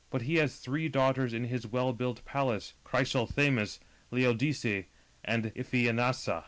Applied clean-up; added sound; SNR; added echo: none; none; none; none.